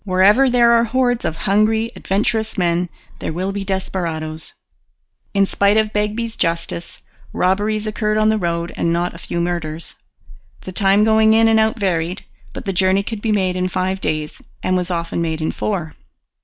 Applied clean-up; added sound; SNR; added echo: none; none; none; none.